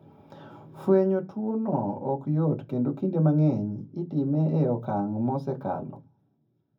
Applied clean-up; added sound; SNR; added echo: none; none; none; reverberation time 0.4 s.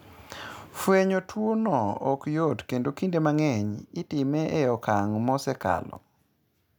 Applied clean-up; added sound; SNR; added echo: none; none; none; none.